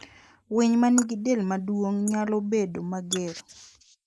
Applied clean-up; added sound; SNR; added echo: neural mask model Resemble Enhance denoiser.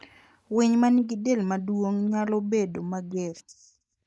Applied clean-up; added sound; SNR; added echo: neural mask model DeepFilterNet 3.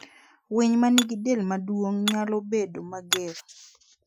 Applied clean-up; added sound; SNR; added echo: classical method Wiener filter.